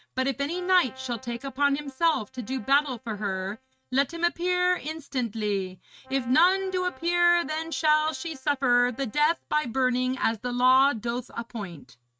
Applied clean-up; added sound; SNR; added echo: neural mask model RNNoise.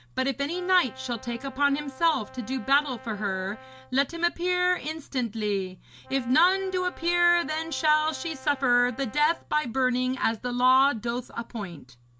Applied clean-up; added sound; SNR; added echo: none; Brass instrument; 20 dB; none.